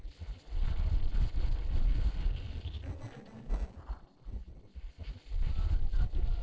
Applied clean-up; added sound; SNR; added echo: neural separator model SepFormer DNS4.